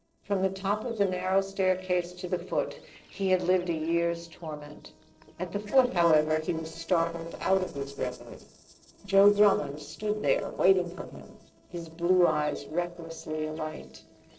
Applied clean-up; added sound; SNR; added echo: neural separator model SepFormer DNS4.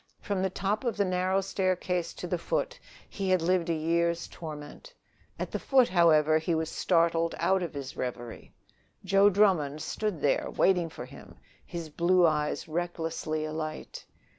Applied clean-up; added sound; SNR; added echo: none; none; none; none.